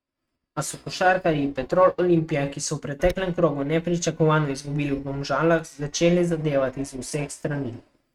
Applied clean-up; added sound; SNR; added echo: neural mask model RNNoise.